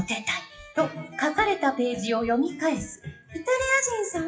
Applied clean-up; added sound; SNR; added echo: classical method WPE with log-MMSE.